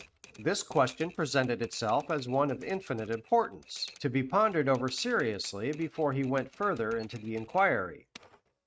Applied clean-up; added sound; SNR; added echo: neural mask model RNNoise.